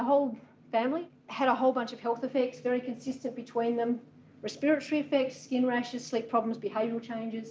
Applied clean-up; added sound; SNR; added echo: none; none; none; none.